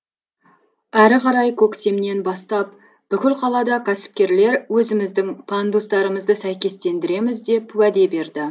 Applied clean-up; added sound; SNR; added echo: none; none; none; none.